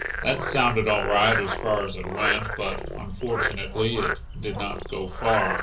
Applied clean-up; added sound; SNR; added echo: none; Frog; 3 dB; reverberation time 0.5 s.